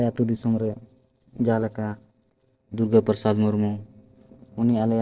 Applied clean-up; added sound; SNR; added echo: neural separator model SepFormer DNS4.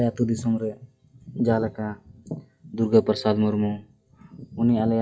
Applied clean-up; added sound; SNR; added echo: classical method WPE with log-MMSE.